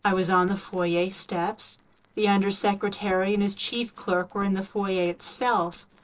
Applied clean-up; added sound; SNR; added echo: neural separator model SepFormer DNS4.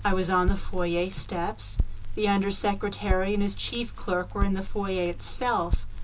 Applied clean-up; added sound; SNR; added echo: none; Crackle; 1 dB; reverberation time 0.2 s.